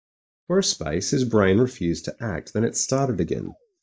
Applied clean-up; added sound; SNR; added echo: neural mask model DeepFilterNet 3.